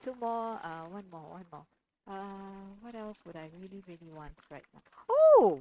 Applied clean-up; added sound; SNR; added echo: neural mask model RNNoise.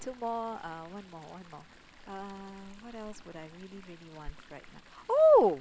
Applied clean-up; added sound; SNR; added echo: none; Chatter / Stream; 19 dB; none.